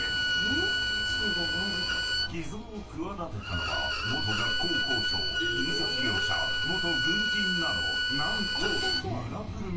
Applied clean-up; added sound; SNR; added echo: none; Bowed string instrument; -4 dB; reverberation time 0.3 s.